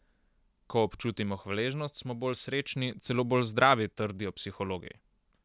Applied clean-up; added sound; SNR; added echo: none; none; none; none.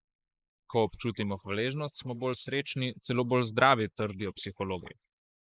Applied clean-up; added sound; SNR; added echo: neural mask model Resemble Enhance denoiser.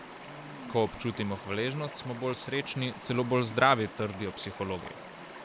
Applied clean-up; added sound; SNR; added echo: none; Stream; 13 dB; none.